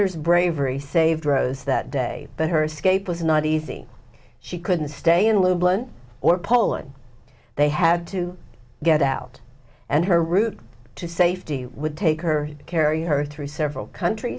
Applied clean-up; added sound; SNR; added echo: none; none; none; none.